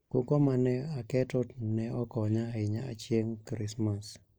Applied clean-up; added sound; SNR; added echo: neural mask model Resemble Enhance denoiser.